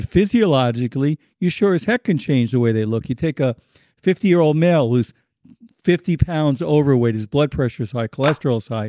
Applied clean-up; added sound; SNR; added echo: none; Clapping; 9 dB; none.